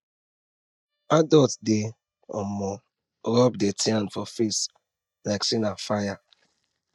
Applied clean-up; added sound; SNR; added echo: neural mask model DeepFilterNet 3.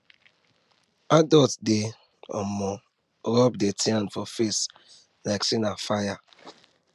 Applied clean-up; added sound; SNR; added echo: none; none; none; none.